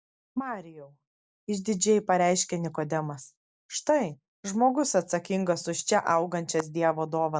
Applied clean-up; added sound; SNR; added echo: none; none; none; none.